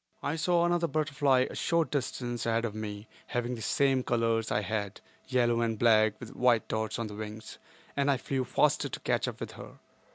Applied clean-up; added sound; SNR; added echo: none; none; none; none.